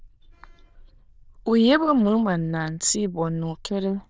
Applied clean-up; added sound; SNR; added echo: neural diffusion model UNIVERSE++.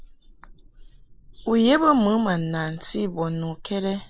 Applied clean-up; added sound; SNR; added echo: neural mask model Resemble Enhance denoiser.